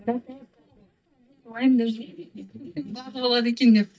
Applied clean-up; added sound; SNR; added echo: neural mask model DeepFilterNet 3.